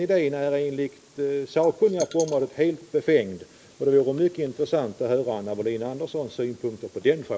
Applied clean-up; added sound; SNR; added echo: neural mask model Resemble Enhance denoiser.